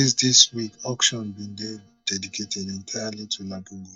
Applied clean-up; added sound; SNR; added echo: neural mask model DeepFilterNet 3.